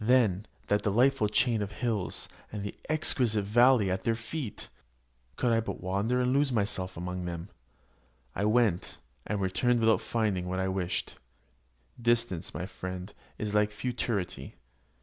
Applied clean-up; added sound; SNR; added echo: none; none; none; none.